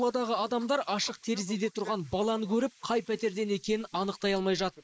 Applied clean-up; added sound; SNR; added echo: neural mask model Resemble Enhance denoiser.